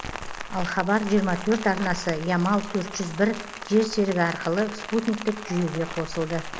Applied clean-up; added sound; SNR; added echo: none; Rain; 10 dB; none.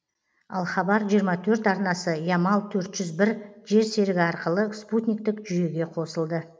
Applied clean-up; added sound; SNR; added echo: none; none; none; none.